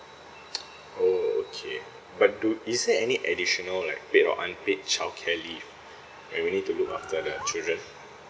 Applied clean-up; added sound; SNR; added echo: none; Bird; 11 dB; none.